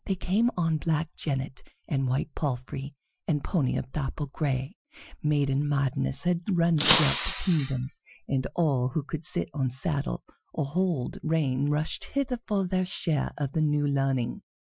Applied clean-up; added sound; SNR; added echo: classical method Wiener filter.